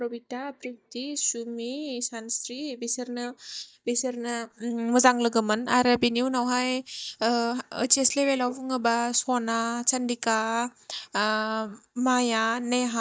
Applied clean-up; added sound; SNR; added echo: neural mask model DeepFilterNet 3.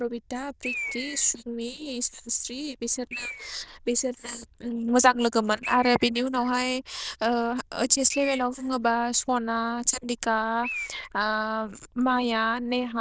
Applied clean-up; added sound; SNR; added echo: neural diffusion model UNIVERSE++.